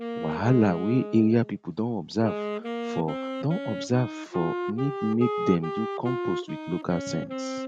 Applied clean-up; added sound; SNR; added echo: none; Wind instrument, woodwind instrument; 6 dB; none.